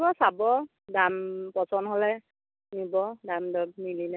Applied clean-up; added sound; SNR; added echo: none; none; none; none.